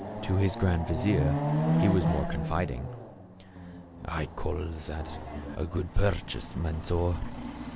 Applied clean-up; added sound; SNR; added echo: none; Chatter / Car passing by / Motorcycle / Traffic noise, roadway noise / Accelerating, revving, vroom; 3 dB; none.